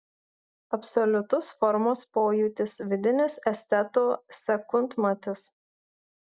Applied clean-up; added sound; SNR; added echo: none; none; none; none.